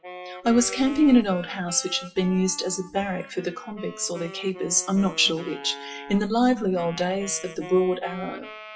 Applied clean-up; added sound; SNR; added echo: classical method WPE with log-MMSE.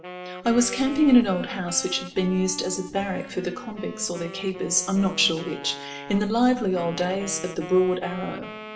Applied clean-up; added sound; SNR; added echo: none; Wind instrument, woodwind instrument; 14 dB; reverberation time 0.7 s.